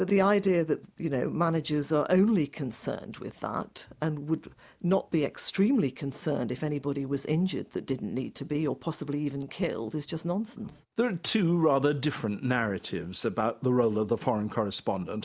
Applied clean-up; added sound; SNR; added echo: none; none; none; none.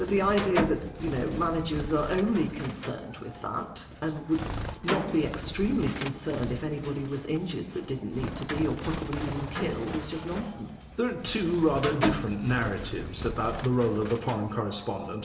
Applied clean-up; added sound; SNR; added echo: none; Bird; 6 dB; reverberation time 0.9 s.